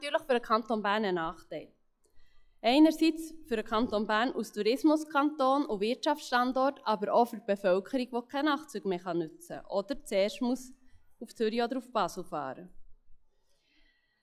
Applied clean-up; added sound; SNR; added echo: classical method log-MMSE.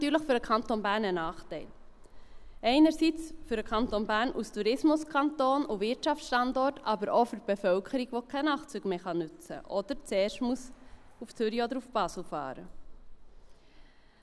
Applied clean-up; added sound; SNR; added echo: none; Traffic noise, roadway noise; 16 dB; none.